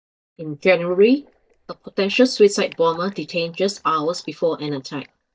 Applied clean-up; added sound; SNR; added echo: neural mask model DeepFilterNet 3.